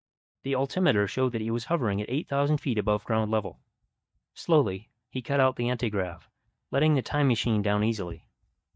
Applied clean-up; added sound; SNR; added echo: neural mask model DeepFilterNet 3.